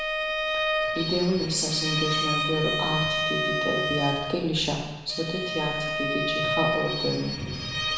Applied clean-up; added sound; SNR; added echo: none; Bowed string instrument; 0 dB; reverberation time 1.0 s.